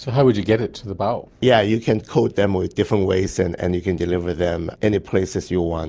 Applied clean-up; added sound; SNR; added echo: none; none; none; none.